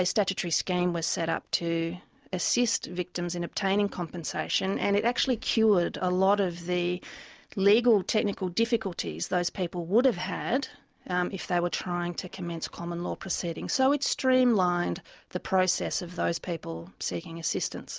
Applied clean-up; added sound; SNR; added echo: none; none; none; none.